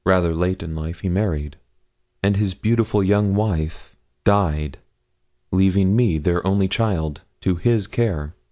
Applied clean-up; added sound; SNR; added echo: none; none; none; none.